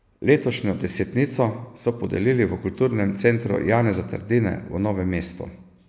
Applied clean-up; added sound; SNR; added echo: none; none; none; none.